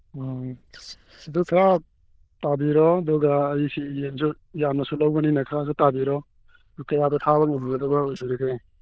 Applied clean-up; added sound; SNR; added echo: neural diffusion model UNIVERSE++.